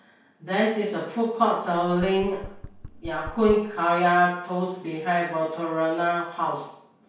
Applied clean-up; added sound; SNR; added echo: none; Knock; 16 dB; reverberation time 0.5 s.